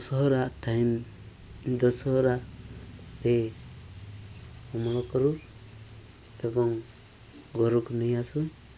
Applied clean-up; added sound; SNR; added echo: none; none; none; none.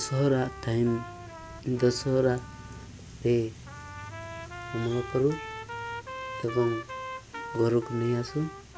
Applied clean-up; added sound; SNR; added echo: none; Trumpet; 12 dB; none.